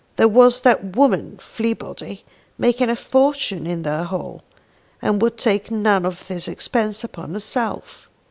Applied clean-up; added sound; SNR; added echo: none; none; none; none.